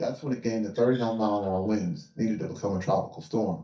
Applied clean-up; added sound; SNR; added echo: neural mask model DeepFilterNet 3.